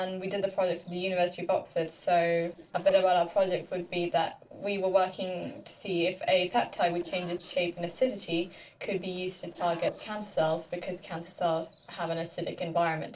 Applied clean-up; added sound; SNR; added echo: neural separator model SepFormer DNS4.